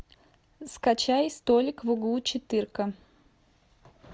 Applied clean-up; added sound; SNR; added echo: none; none; none; none.